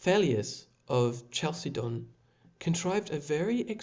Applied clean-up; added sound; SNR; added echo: none; none; none; none.